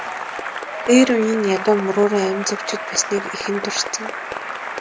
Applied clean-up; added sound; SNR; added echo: none; Applause / Cheering; 8 dB; none.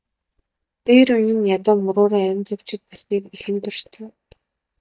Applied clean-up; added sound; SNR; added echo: neural mask model DeepFilterNet 3.